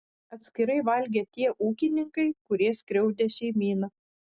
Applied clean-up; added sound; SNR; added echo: none; none; none; none.